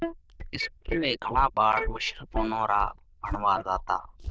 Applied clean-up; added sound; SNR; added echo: neural diffusion model UNIVERSE++.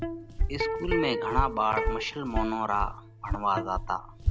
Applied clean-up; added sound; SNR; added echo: none; Electric guitar + Walk, footsteps; 0 dB; none.